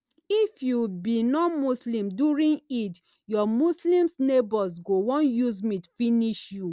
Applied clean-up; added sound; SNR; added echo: none; none; none; none.